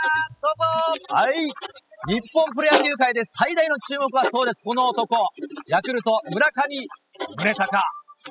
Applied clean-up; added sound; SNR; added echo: classical method spectral subtraction.